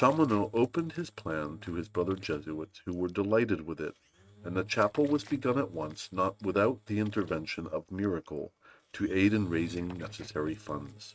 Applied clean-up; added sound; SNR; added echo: neural mask model RNNoise.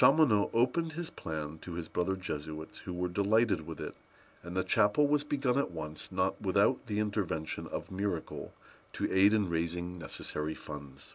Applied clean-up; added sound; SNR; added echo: none; none; none; none.